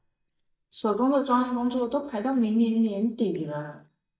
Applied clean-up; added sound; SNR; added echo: neural mask model DeepFilterNet 3.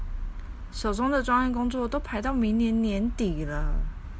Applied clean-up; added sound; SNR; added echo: none; none; none; none.